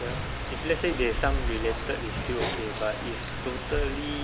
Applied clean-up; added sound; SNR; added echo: none; Rain; 0 dB; none.